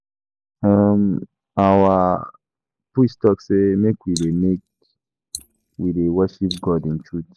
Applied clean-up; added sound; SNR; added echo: neural mask model Resemble Enhance denoiser.